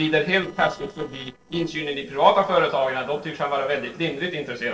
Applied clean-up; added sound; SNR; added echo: neural separator model SepFormer DNS4.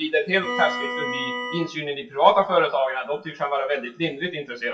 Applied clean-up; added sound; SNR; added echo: classical method WPE with log-MMSE.